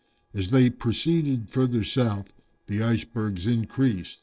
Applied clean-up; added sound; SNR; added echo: neural separator model SepFormer DNS4.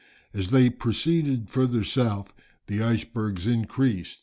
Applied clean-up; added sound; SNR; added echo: none; none; none; none.